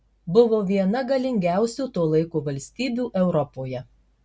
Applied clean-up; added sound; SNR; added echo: none; none; none; none.